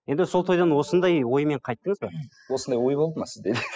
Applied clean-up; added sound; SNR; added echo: classical method spectral subtraction.